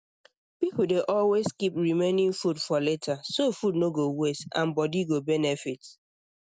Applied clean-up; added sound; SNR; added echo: none; none; none; none.